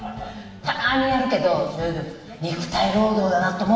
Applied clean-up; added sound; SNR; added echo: none; none; none; reverberation time 1.0 s.